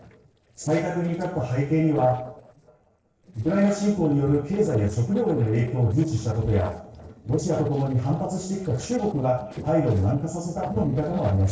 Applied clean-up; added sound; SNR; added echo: neural separator model SepFormer DNS4.